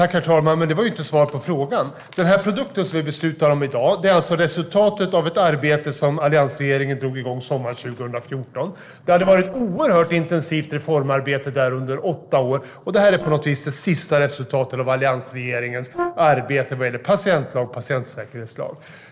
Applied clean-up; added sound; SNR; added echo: neural separator model SepFormer DNS4.